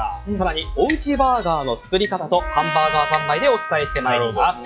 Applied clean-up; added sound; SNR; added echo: classical method log-MMSE.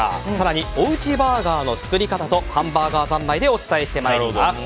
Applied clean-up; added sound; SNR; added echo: none; none; none; none.